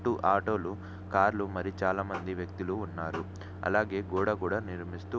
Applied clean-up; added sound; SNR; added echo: none; Microwave oven; 11 dB; none.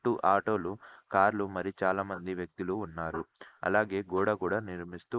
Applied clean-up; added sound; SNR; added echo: neural mask model Resemble Enhance denoiser.